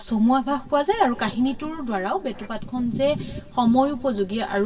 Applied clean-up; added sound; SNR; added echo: none; Writing; 17 dB; reverberation time 2.7 s.